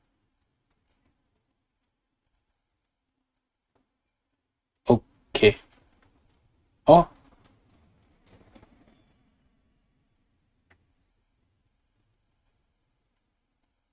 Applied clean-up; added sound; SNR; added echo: neural mask model RNNoise.